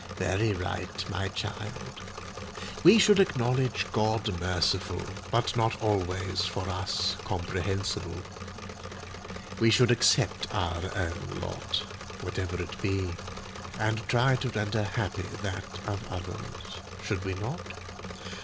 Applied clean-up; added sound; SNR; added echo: none; Engine / Mechanisms; 10 dB; none.